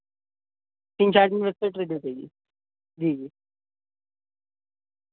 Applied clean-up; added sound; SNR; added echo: none; none; none; none.